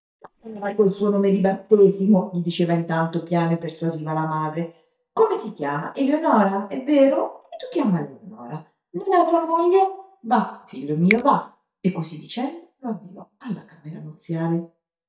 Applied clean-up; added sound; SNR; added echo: neural mask model DeepFilterNet 3.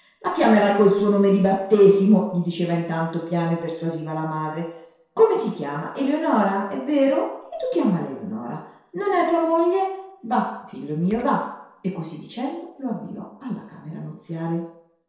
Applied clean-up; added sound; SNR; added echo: neural separator model SepFormer DNS4.